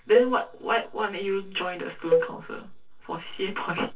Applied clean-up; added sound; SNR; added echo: neural separator model SepFormer DNS4.